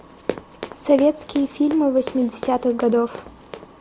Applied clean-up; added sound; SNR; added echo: none; Run; 14 dB; none.